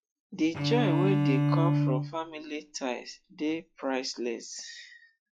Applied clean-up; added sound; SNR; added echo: classical method log-MMSE.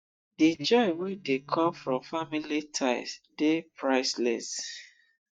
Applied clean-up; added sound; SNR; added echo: neural mask model DeepFilterNet 3.